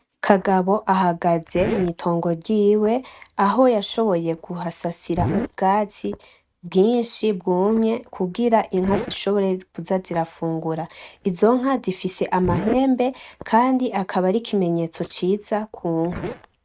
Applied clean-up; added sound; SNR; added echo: neural mask model RNNoise.